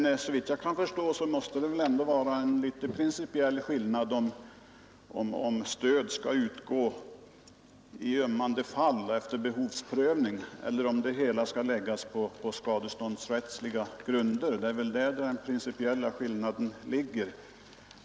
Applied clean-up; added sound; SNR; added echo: none; none; none; none.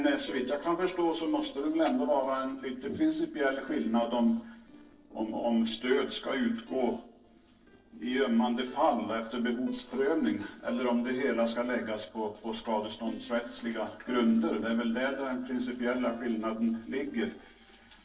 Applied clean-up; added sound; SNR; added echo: neural separator model SepFormer DNS4.